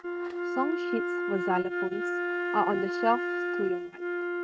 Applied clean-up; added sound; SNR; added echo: neural mask model RNNoise.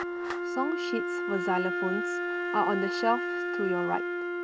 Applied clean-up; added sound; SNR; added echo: none; Clapping + Wind instrument, woodwind instrument; -1 dB; none.